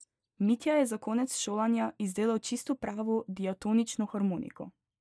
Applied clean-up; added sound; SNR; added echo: neural mask model DeepFilterNet 3.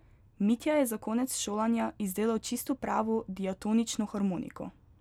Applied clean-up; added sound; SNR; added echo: none; none; none; none.